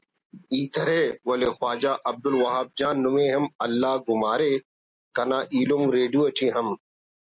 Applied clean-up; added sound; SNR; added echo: none; none; none; none.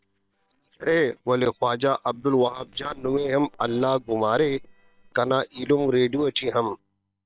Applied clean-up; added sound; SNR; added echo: neural separator model SepFormer WHAM!.